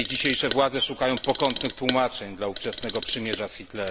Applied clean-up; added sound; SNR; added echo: none; Clock; 0 dB; none.